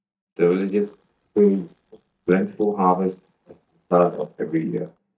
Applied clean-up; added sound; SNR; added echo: neural mask model DeepFilterNet 3.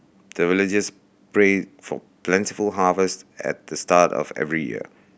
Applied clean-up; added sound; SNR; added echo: none; none; none; none.